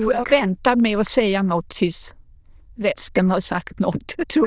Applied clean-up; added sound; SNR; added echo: neural diffusion model UNIVERSE++.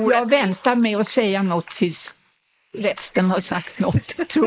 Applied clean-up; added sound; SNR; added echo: neural mask model Resemble Enhance denoiser.